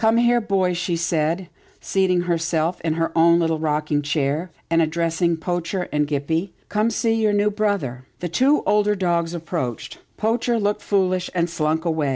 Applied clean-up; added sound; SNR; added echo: none; none; none; none.